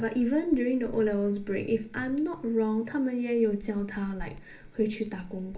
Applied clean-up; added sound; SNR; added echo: none; Bell; 17 dB; reverberation time 0.3 s.